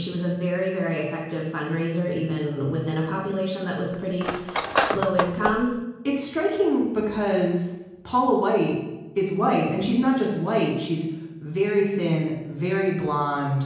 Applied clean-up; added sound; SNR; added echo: none; Cutlery, silverware; 2 dB; reverberation time 1.0 s.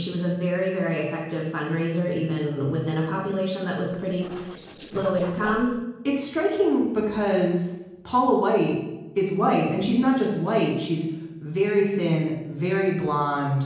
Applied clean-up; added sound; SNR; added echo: neural separator model SepFormer DNS4.